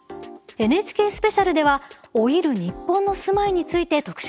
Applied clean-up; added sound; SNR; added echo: none; none; none; none.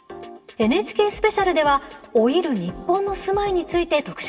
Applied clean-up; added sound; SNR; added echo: none; none; none; reverberation time 2.2 s.